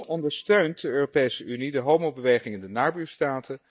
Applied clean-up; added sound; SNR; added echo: neural mask model DeepFilterNet 3.